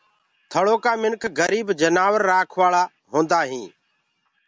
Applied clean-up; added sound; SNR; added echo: none; none; none; none.